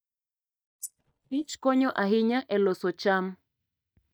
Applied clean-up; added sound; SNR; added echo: neural mask model DeepFilterNet 3.